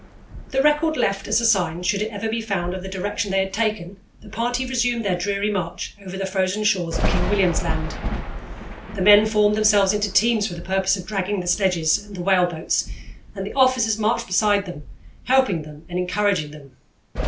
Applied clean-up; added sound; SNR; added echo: none; Thunder; 8 dB; none.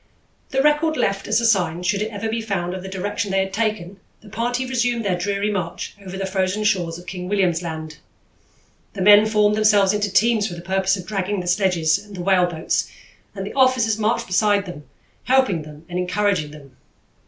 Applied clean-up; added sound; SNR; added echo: none; none; none; none.